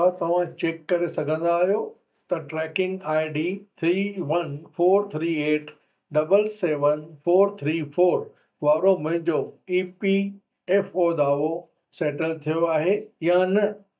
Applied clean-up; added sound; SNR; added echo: neural mask model DeepFilterNet 3.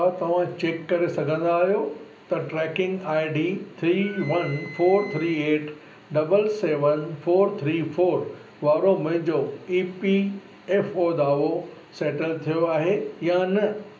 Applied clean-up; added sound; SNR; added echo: none; Wind instrument, woodwind instrument; 19 dB; reverberation time 0.5 s.